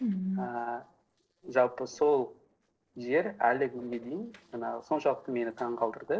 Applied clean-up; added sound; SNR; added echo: neural separator model SepFormer DNS4.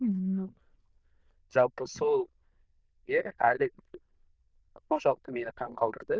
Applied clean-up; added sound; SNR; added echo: neural diffusion model UNIVERSE++.